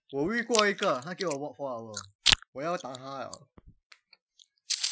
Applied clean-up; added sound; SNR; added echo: classical method Wiener filter.